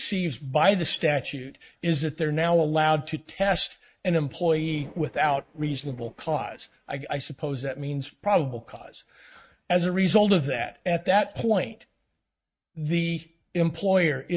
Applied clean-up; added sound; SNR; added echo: neural mask model RNNoise.